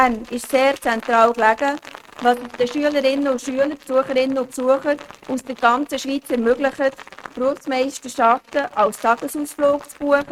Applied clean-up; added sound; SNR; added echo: neural mask model RNNoise.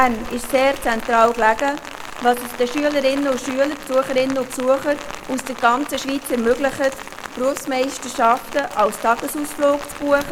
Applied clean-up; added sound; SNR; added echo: none; Rain; 13 dB; none.